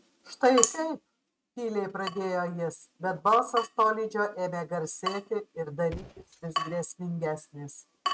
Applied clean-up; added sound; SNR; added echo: neural mask model RNNoise.